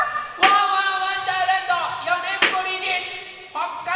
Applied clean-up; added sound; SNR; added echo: none; Clapping; 4 dB; reverberation time 2.6 s.